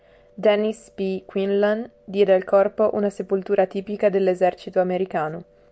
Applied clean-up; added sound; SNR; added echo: none; none; none; none.